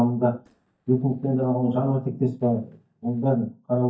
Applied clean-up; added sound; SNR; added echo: neural mask model DeepFilterNet 3.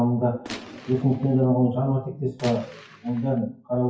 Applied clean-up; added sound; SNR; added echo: classical method WPE with log-MMSE.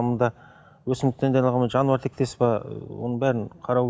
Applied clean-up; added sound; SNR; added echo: none; none; none; none.